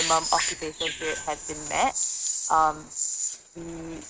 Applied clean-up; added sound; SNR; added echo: neural mask model RNNoise.